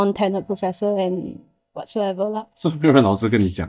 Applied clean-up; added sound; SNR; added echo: neural mask model DeepFilterNet 3.